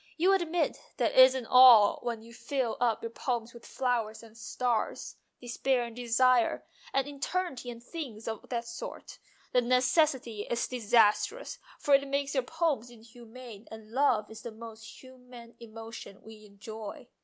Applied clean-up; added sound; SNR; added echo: none; none; none; none.